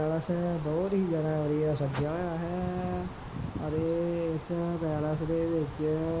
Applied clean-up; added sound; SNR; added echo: none; Bird; 15 dB; none.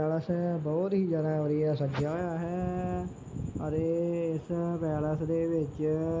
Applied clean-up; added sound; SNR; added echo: none; none; none; none.